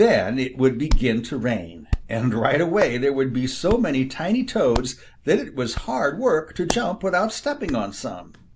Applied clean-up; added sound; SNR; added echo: none; Hands; 8 dB; none.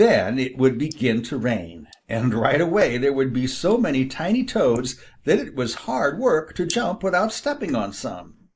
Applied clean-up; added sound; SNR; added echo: neural mask model Resemble Enhance denoiser.